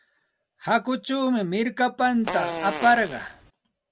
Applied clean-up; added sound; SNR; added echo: none; Fart; 7 dB; none.